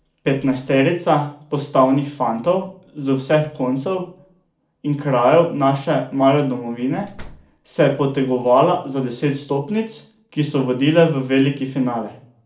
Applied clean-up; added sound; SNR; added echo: none; Slam; 19 dB; reverberation time 0.4 s.